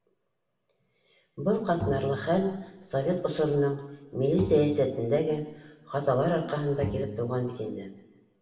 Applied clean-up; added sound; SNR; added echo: none; Bowed string instrument; 10 dB; reverberation time 1.0 s.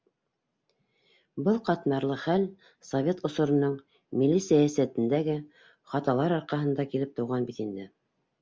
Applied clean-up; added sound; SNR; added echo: none; none; none; none.